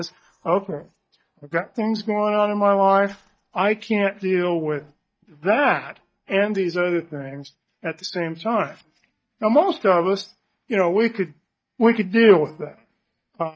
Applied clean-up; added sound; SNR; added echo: neural mask model DeepFilterNet 3.